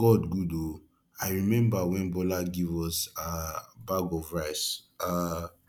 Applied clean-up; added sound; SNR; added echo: none; none; none; none.